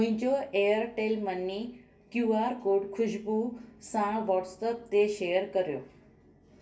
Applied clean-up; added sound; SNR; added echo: none; none; none; reverberation time 0.2 s.